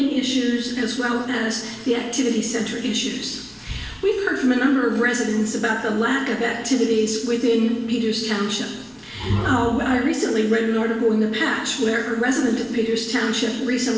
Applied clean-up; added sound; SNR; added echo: none; Bowed string instrument; 5 dB; reverberation time 1.2 s.